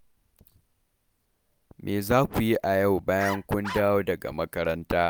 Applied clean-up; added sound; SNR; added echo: none; Bark; 11 dB; none.